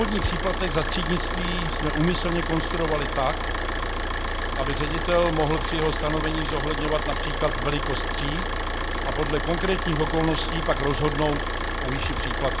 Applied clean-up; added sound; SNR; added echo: none; Idling / Car; -1 dB; none.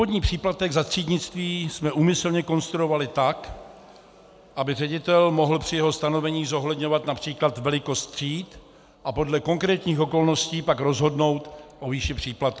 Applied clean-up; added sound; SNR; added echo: none; none; none; none.